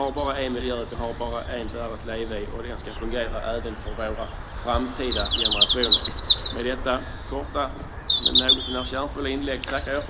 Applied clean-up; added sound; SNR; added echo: none; Bird vocalization, bird call, bird song; -3 dB; none.